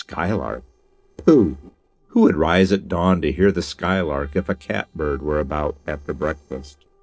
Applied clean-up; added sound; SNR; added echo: neural separator model SepFormer DNS4.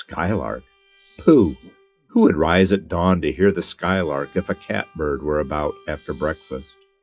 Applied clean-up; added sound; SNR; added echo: classical method WPE with log-MMSE.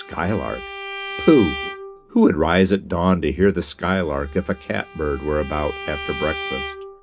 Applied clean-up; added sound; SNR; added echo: none; Bowed string instrument; 12 dB; reverberation time 0.3 s.